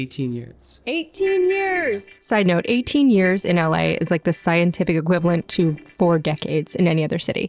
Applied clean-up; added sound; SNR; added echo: neural separator model SepFormer DNS4.